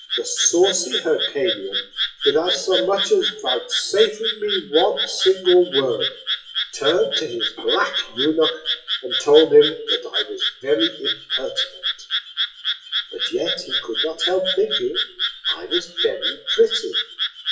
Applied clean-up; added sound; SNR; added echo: classical method WPE with log-MMSE.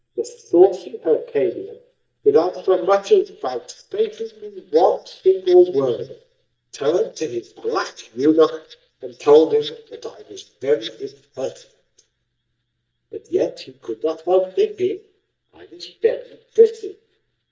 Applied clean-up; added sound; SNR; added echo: neural mask model DeepFilterNet 3.